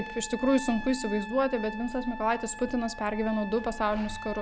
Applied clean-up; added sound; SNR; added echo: none; Trumpet; 12 dB; none.